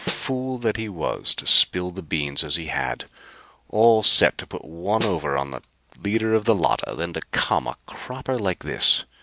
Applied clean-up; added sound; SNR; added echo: none; Snare drum; 10 dB; none.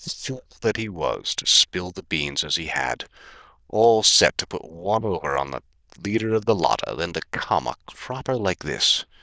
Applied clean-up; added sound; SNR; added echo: neural diffusion model UNIVERSE++.